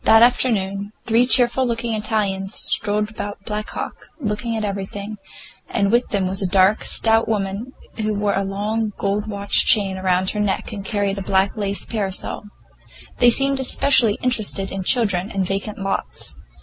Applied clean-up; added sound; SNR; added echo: none; none; none; none.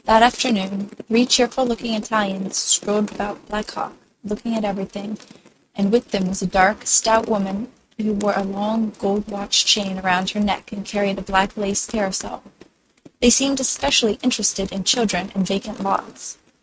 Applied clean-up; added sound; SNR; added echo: neural mask model RNNoise.